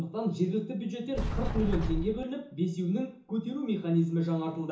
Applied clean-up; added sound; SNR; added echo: none; Sliding door; 0 dB; reverberation time 0.7 s.